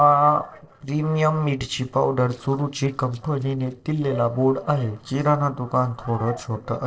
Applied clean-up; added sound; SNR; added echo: neural separator model SepFormer DNS4.